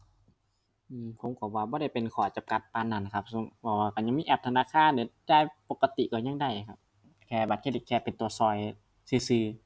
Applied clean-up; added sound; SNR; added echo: none; none; none; none.